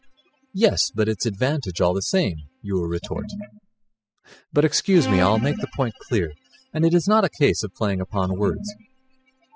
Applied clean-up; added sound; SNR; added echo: classical method spectral subtraction.